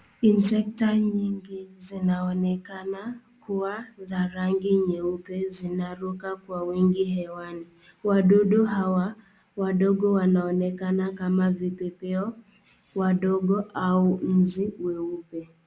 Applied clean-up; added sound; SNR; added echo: none; none; none; none.